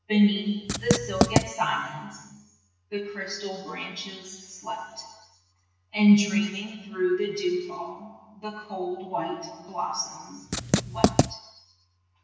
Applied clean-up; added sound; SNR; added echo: none; Writing; -4 dB; reverberation time 1.2 s.